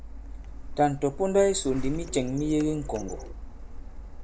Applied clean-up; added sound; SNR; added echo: none; Printer; 8 dB; none.